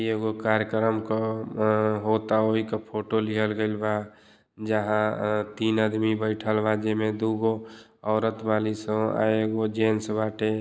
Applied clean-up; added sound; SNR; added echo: none; none; none; none.